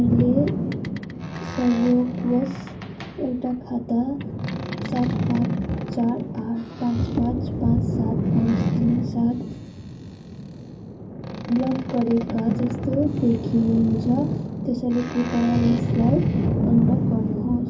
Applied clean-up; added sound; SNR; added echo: none; Boat, Water vehicle; 1 dB; reverberation time 0.4 s.